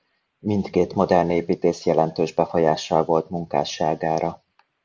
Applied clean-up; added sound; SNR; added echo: none; none; none; none.